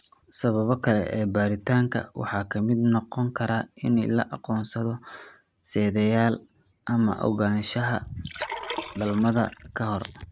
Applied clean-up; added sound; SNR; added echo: neural mask model RNNoise.